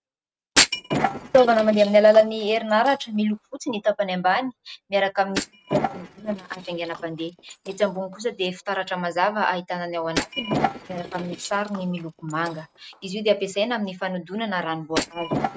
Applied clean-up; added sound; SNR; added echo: neural mask model RNNoise.